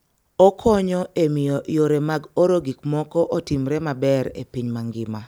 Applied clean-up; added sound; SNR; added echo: none; none; none; none.